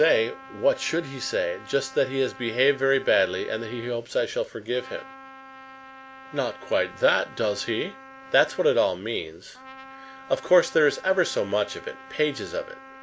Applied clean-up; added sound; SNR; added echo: none; Trumpet; 19 dB; none.